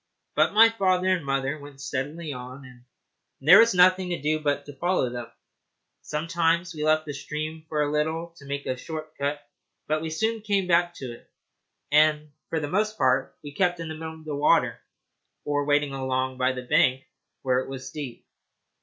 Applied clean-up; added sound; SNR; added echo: none; none; none; none.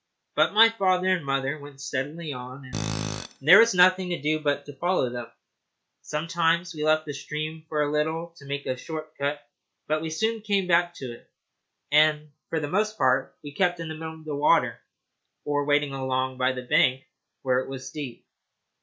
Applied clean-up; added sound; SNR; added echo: none; Tools; 7 dB; none.